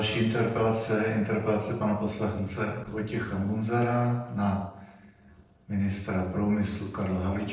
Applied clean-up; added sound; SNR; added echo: neural separator model SepFormer DNS4.